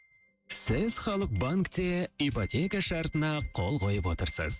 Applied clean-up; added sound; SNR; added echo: neural mask model RNNoise.